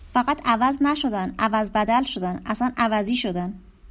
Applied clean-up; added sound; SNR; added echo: none; none; none; none.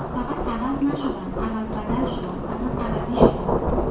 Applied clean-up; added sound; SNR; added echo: none; Rain / Thunderstorm; -5 dB; reverberation time 0.6 s.